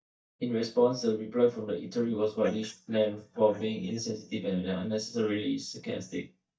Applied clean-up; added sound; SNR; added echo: neural mask model DeepFilterNet 3.